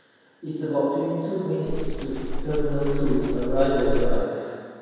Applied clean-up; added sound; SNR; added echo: none; Livestock, farm animals, working animals; -2 dB; reverberation time 2.2 s.